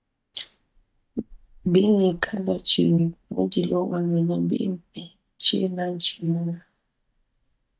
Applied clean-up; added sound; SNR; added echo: neural mask model DeepFilterNet 3.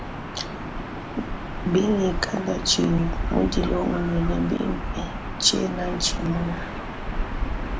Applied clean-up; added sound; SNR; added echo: none; Gull, seagull / Ocean; 3 dB; none.